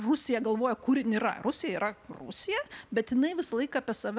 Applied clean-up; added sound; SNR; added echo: none; none; none; none.